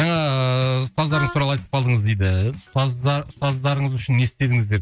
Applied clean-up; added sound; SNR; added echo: neural mask model RNNoise.